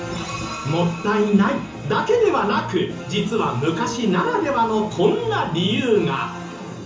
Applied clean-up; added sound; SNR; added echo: none; Piano; 16 dB; reverberation time 0.8 s.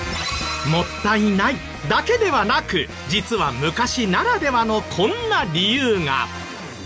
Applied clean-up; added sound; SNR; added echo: none; none; none; none.